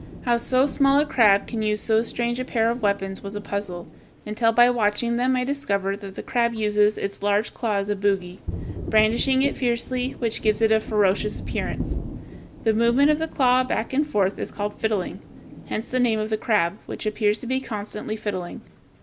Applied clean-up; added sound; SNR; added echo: none; Thunder; 13 dB; none.